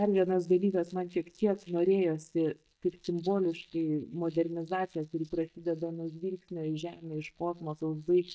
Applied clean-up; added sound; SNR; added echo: neural mask model DeepFilterNet 3.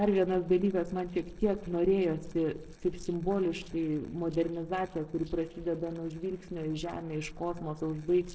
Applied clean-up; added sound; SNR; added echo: neural separator model SepFormer DNS4.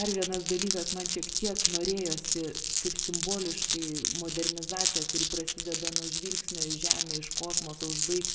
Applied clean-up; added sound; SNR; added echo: none; Glass; -4 dB; reverberation time 0.9 s.